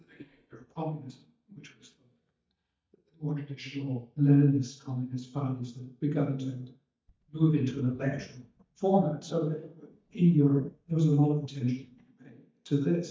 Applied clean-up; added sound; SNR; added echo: neural mask model DeepFilterNet 3.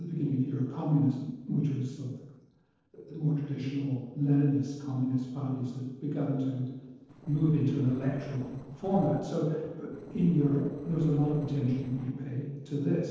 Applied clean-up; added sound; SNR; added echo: neural separator model SepFormer DNS4.